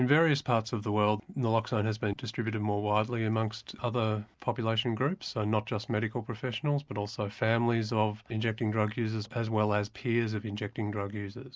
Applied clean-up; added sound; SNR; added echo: none; none; none; none.